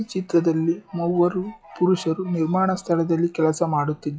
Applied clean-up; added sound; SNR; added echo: classical method log-MMSE.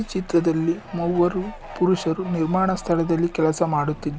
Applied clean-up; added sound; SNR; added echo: none; Fowl + Engine; 17 dB; none.